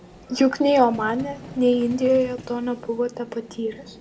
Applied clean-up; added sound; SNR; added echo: none; Vehicle; 19 dB; reverberation time 2.3 s.